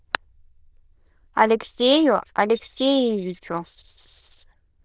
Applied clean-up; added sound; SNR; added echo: neural diffusion model UNIVERSE++.